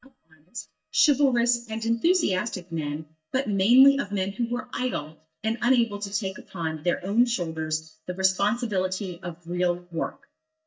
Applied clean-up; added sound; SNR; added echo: neural mask model DeepFilterNet 3.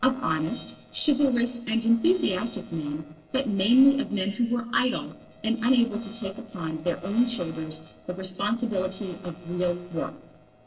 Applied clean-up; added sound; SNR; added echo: neural separator model SepFormer DNS4.